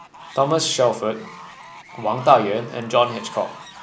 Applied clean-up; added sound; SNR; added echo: none; Fowl; 19 dB; none.